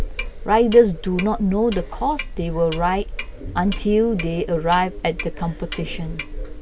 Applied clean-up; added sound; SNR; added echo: none; Clock; 7 dB; none.